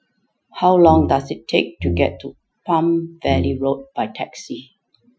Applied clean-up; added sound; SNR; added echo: classical method Wiener filter.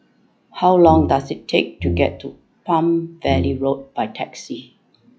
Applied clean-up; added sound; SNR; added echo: classical method log-MMSE.